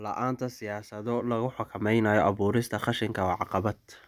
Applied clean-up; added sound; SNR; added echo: none; none; none; none.